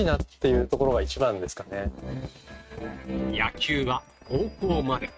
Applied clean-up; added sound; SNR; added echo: neural mask model RNNoise.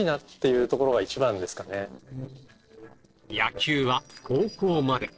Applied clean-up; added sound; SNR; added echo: neural separator model SepFormer DNS4.